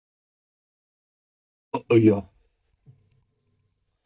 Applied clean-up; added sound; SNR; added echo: neural mask model DeepFilterNet 3.